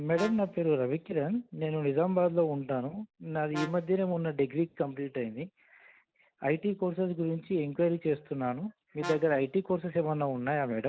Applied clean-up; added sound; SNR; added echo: none; Brass instrument; 15 dB; none.